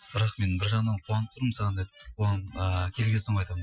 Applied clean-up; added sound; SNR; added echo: classical method Wiener filter.